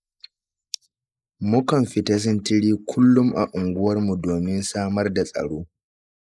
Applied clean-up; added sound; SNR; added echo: neural mask model Resemble Enhance denoiser.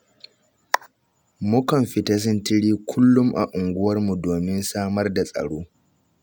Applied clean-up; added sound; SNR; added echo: none; none; none; none.